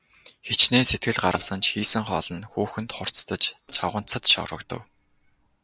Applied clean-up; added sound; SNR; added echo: neural separator model SepFormer DNS4.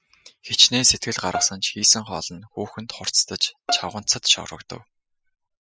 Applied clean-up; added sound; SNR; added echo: classical method spectral subtraction.